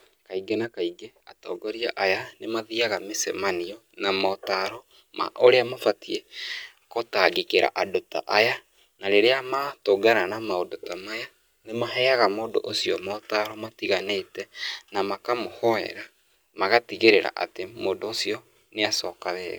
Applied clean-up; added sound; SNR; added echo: none; none; none; none.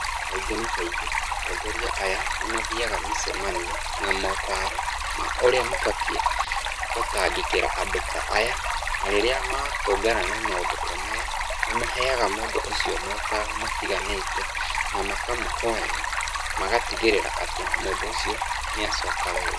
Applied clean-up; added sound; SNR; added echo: none; Stream; -2 dB; none.